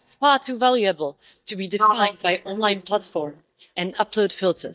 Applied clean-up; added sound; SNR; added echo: neural mask model DeepFilterNet 3.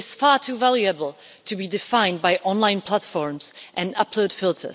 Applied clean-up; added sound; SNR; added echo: none; none; none; none.